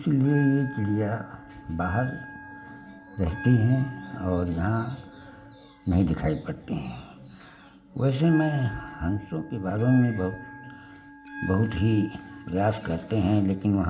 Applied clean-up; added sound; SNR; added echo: none; Bell; 16 dB; reverberation time 0.9 s.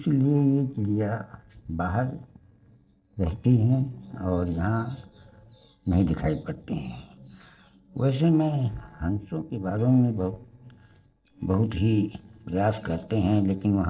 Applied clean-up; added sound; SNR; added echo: neural separator model SepFormer DNS4.